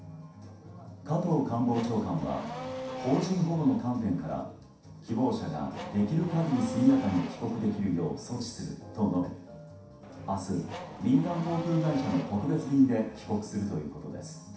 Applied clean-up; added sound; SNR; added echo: none; Race car, auto racing / Accelerating, revving, vroom; 12 dB; reverberation time 0.7 s.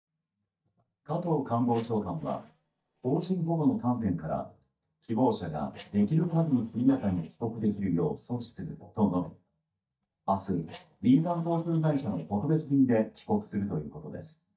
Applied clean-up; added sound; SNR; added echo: neural mask model DeepFilterNet 3.